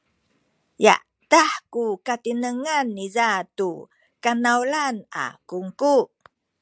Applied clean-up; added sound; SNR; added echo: none; none; none; none.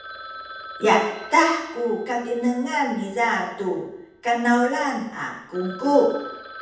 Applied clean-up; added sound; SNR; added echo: none; Telephone; 18 dB; reverberation time 0.8 s.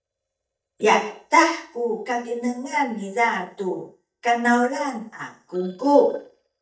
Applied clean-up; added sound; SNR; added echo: neural mask model DeepFilterNet 3.